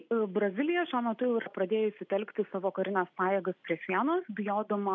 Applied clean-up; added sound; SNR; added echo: none; none; none; none.